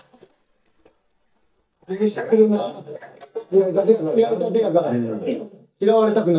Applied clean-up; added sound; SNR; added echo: neural mask model DeepFilterNet 3.